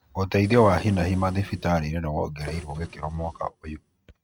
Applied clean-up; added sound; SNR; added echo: neural mask model RNNoise.